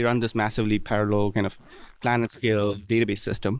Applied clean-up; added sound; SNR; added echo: neural mask model Resemble Enhance denoiser.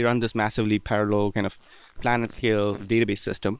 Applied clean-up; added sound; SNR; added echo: neural separator model SepFormer WHAM!.